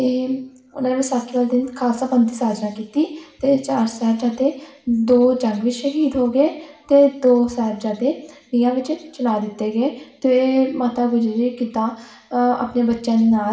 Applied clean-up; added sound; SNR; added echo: none; none; none; reverberation time 0.8 s.